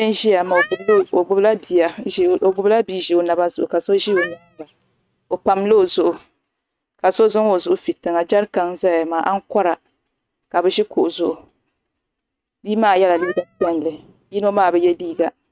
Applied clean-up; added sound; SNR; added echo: neural mask model RNNoise.